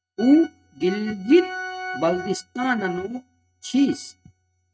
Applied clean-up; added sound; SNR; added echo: neural mask model RNNoise.